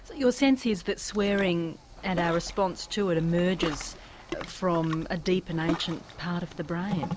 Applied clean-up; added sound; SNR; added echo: none; Ocean; 12 dB; none.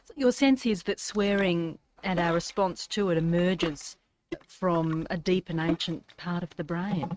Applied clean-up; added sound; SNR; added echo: neural mask model RNNoise.